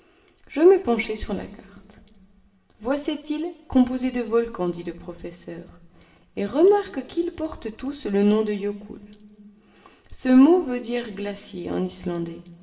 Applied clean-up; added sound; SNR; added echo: none; none; none; reverberation time 1.6 s.